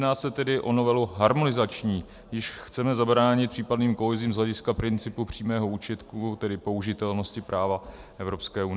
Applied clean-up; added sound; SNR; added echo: none; none; none; none.